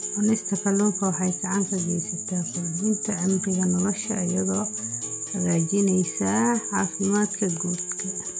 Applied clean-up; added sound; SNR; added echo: none; Acoustic guitar; 18 dB; none.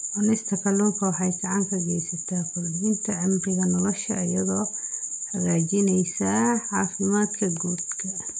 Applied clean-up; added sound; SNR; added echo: none; none; none; none.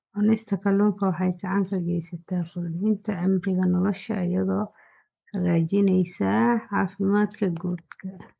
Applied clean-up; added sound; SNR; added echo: neural mask model Resemble Enhance denoiser.